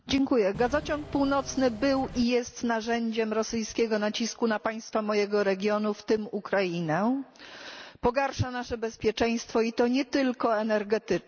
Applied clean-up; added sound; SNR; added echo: none; Engine / Mechanisms; 14 dB; none.